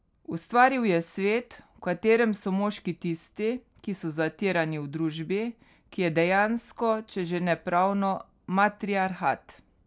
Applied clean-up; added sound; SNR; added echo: none; none; none; none.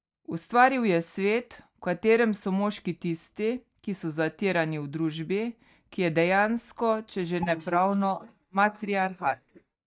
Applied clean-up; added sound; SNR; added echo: neural mask model DeepFilterNet 3.